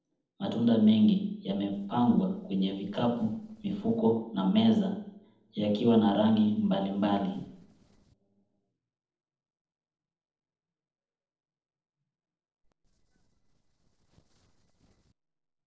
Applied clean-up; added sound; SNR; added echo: neural separator model SepFormer DNS4.